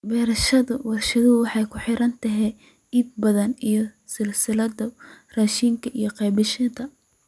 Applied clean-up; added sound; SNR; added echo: none; none; none; none.